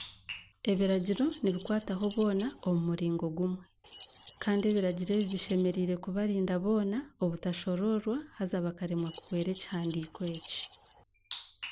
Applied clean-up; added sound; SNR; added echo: none; Keys jangling; 6 dB; none.